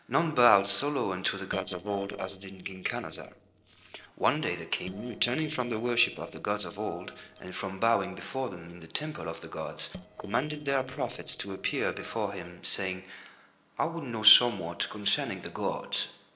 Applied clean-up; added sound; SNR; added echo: neural separator model SepFormer DNS4.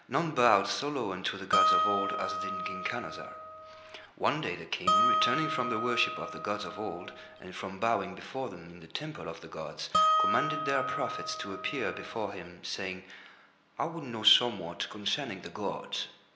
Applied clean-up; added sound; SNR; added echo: none; Harp; -2 dB; none.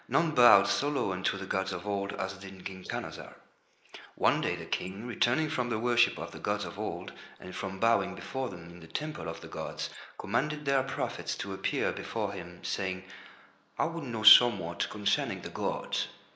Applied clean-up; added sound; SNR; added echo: neural mask model Resemble Enhance denoiser.